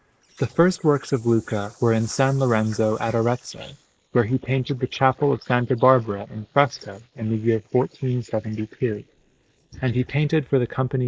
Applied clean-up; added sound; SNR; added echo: neural mask model Resemble Enhance denoiser.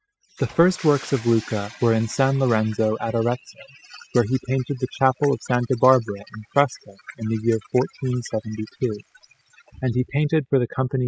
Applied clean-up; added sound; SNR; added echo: classical method spectral subtraction.